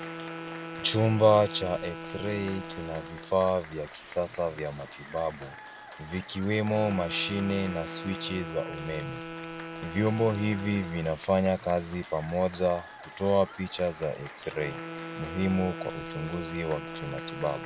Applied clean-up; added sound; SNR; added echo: none; Wind instrument, woodwind instrument + Applause / Crowd; 11 dB; none.